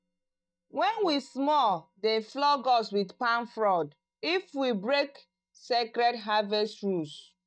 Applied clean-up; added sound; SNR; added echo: neural mask model DeepFilterNet 3.